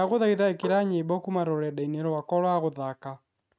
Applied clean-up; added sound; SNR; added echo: neural mask model RNNoise.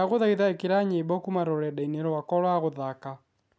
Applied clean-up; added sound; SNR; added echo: none; none; none; none.